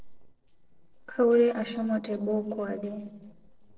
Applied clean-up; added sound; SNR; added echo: neural separator model SepFormer DNS4.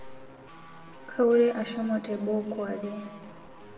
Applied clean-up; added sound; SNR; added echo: none; Guitar; 19 dB; reverberation time 1.0 s.